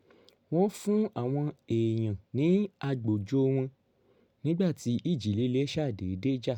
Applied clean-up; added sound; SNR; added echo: none; none; none; none.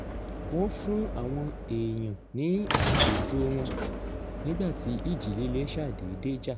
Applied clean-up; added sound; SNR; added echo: none; Sliding door / Train; 0 dB; none.